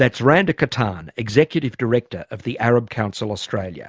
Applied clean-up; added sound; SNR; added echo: none; none; none; none.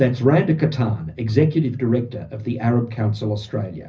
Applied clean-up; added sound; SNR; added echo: none; none; none; reverberation time 0.4 s.